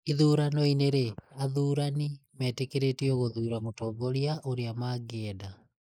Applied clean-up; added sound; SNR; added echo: neural mask model Resemble Enhance denoiser.